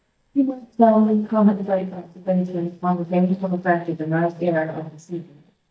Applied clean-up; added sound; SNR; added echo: neural mask model DeepFilterNet 3.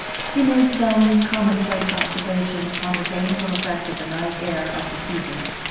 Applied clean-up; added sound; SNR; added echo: none; Rain; 4 dB; reverberation time 1.0 s.